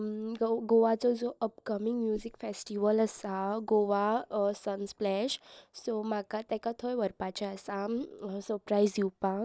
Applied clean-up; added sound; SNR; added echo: neural mask model DeepFilterNet 3.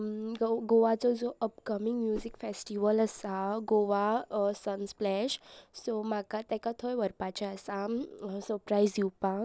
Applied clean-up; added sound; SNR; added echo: none; Whoosh, swoosh, swish; 13 dB; none.